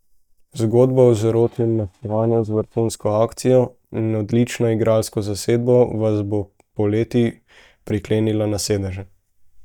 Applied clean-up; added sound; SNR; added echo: neural mask model DeepFilterNet 3.